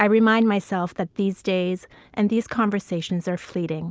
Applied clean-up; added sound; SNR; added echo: none; none; none; none.